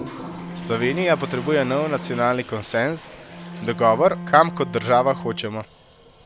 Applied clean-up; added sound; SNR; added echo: none; Bowed string instrument + Toilet flush; 11 dB; none.